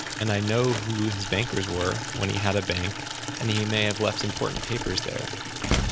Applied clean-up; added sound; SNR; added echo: none; Water tap, faucet / Liquid + Slam; 4 dB; none.